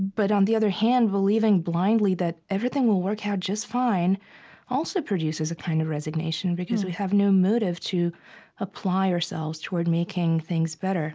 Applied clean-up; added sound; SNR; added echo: none; none; none; none.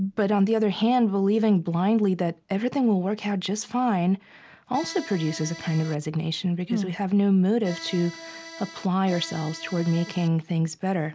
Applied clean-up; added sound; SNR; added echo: none; Accordion; 16 dB; none.